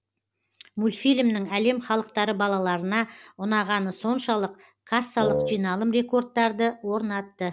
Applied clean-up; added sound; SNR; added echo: none; Wind instrument, woodwind instrument; 2 dB; none.